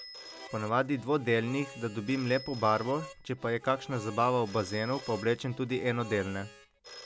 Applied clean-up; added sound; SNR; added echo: none; Telephone + Harmonica; 16 dB; none.